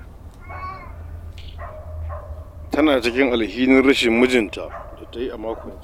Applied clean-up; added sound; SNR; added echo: none; Bark; 13 dB; none.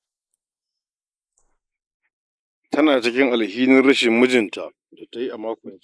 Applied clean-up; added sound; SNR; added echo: neural mask model Resemble Enhance denoiser.